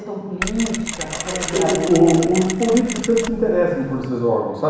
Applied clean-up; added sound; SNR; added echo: none; Mechanisms; 10 dB; reverberation time 1.1 s.